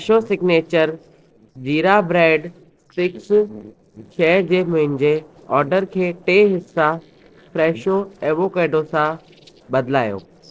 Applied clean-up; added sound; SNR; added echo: neural separator model SepFormer DNS4.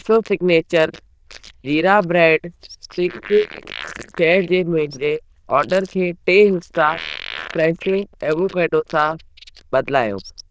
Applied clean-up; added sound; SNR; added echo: neural diffusion model UNIVERSE++.